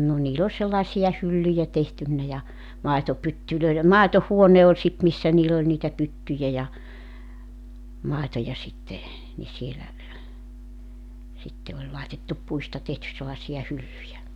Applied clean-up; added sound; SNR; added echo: none; none; none; none.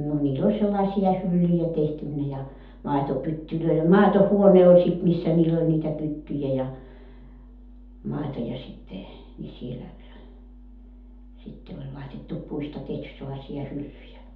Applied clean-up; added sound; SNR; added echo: none; none; none; reverberation time 0.6 s.